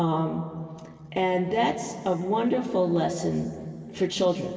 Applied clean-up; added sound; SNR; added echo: none; none; none; reverberation time 2.8 s.